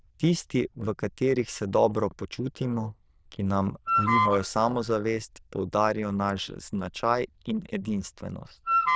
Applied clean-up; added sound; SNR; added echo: neural diffusion model UNIVERSE++.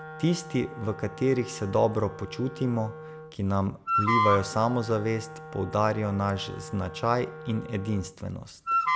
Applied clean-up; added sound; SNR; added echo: none; Wind instrument, woodwind instrument; 5 dB; none.